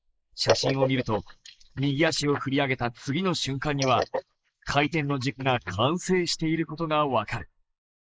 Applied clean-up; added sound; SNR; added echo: neural mask model Resemble Enhance denoiser.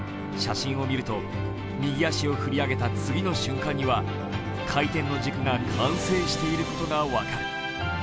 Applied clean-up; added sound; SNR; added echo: none; none; none; none.